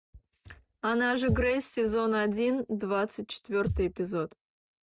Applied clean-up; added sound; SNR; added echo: neural mask model RNNoise.